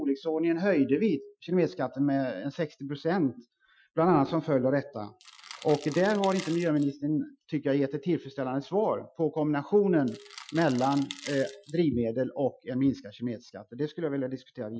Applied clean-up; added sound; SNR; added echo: classical method Wiener filter.